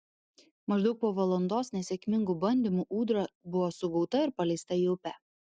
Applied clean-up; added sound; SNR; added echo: none; none; none; none.